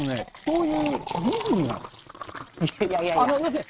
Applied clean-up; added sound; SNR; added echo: neural mask model RNNoise.